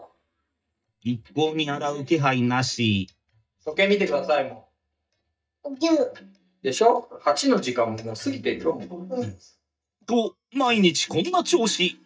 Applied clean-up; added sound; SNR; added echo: neural mask model DeepFilterNet 3.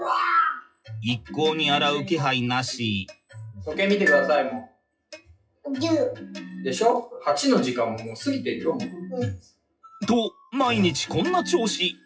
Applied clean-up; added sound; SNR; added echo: classical method WPE with log-MMSE.